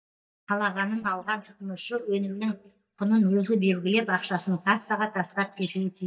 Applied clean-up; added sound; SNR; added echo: neural mask model DeepFilterNet 3.